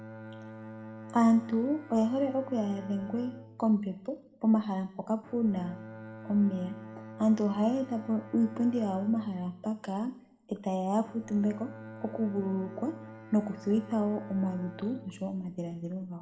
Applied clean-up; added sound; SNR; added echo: none; Bowed string instrument; 16 dB; reverberation time 0.6 s.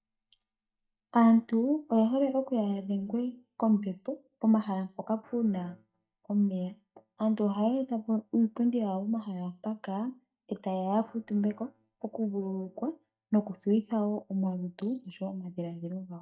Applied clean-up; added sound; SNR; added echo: neural mask model DeepFilterNet 3.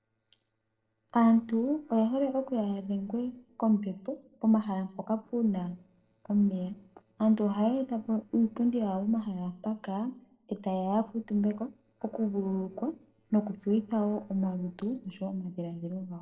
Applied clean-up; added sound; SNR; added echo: neural separator model SepFormer DNS4.